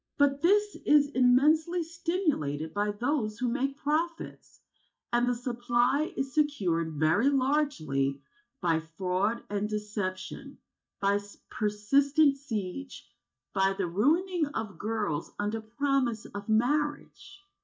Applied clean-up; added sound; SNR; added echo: neural mask model DeepFilterNet 3.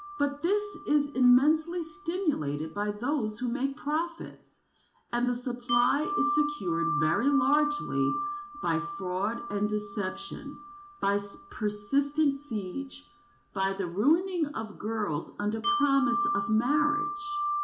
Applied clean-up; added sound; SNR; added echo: none; Wind chime; 7 dB; reverberation time 0.4 s.